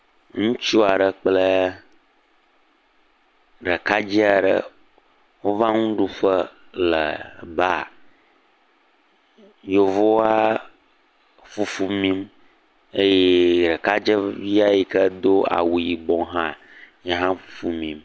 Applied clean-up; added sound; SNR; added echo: none; none; none; none.